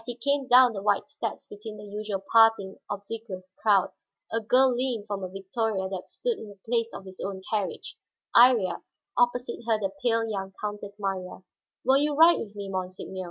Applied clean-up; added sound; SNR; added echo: none; none; none; none.